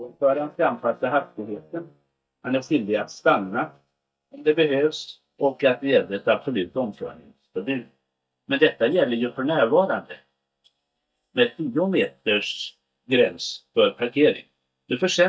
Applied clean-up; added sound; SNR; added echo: neural mask model DeepFilterNet 3.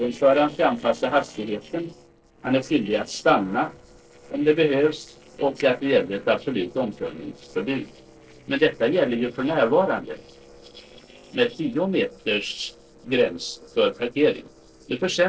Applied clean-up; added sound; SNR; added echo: neural separator model SepFormer DNS4.